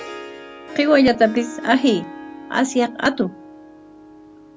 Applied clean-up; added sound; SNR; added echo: none; Harp; 15 dB; none.